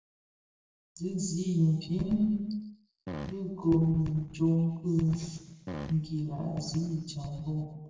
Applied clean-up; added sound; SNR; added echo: none; Fart; 9 dB; reverberation time 1.3 s.